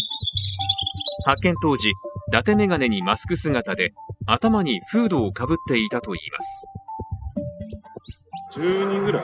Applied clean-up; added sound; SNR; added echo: classical method spectral subtraction.